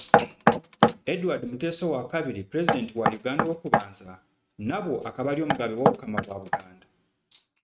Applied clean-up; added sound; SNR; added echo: neural mask model RNNoise.